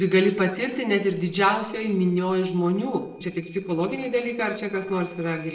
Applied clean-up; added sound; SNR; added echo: neural separator model SepFormer DNS4.